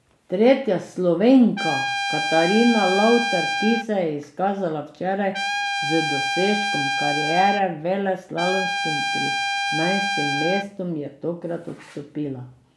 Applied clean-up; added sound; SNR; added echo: none; Trumpet; 2 dB; none.